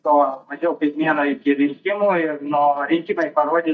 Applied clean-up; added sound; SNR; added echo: neural mask model DeepFilterNet 3.